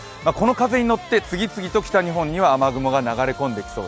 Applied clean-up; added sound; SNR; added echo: none; none; none; none.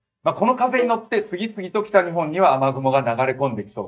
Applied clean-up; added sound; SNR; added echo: neural mask model DeepFilterNet 3.